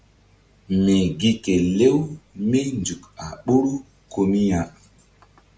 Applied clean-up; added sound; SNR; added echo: none; none; none; none.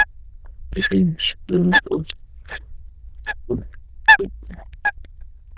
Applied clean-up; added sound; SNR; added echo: neural diffusion model UNIVERSE++.